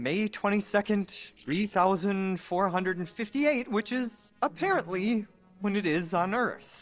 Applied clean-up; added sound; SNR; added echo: neural separator model SepFormer DNS4.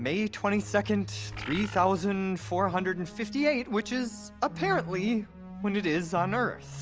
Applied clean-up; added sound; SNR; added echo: none; Bird; 11 dB; none.